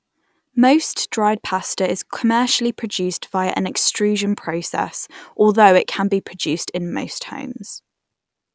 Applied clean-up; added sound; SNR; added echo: none; none; none; none.